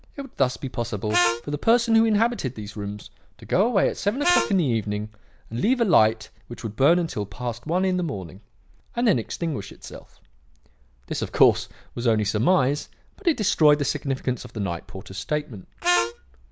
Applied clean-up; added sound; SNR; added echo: none; Harmonica; 2 dB; none.